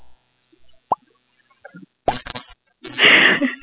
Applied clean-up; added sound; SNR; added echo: classical method spectral subtraction.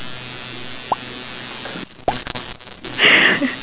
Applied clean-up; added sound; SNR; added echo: none; Explosion; 11 dB; none.